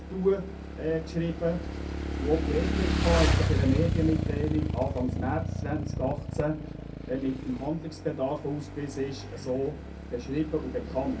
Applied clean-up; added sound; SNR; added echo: none; Motorcycle / Engine; 0 dB; reverberation time 0.3 s.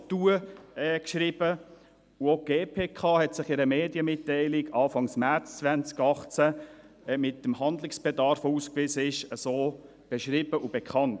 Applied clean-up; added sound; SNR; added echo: none; none; none; none.